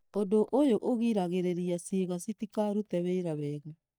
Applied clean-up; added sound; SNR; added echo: neural mask model DeepFilterNet 3.